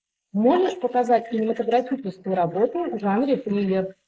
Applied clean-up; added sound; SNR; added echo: neural mask model Resemble Enhance denoiser.